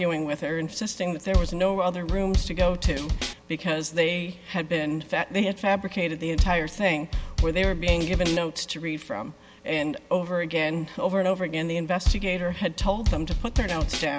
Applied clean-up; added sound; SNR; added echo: none; Bass drum / Snare drum / Drum kit; 0 dB; none.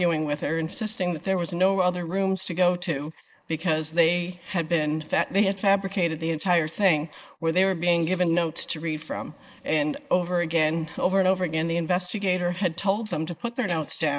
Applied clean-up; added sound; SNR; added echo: neural mask model Resemble Enhance denoiser.